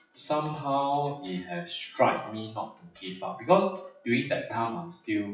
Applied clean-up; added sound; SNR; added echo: classical method WPE with log-MMSE.